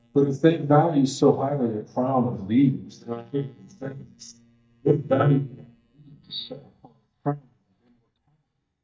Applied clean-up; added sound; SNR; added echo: neural mask model DeepFilterNet 3.